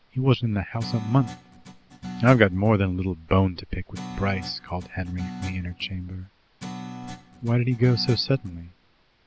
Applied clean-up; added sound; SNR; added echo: none; Guitar; 14 dB; none.